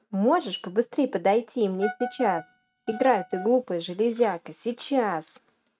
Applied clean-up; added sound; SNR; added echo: neural mask model RNNoise.